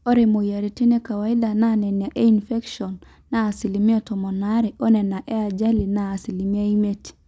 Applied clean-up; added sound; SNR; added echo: none; none; none; none.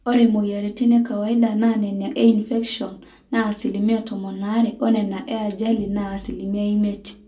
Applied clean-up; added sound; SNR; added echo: none; none; none; reverberation time 0.2 s.